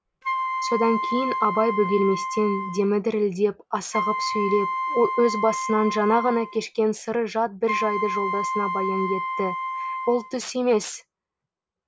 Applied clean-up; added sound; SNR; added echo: none; Wind instrument, woodwind instrument; 4 dB; none.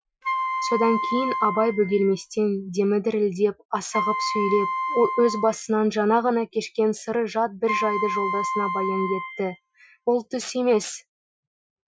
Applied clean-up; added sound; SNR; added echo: classical method Wiener filter.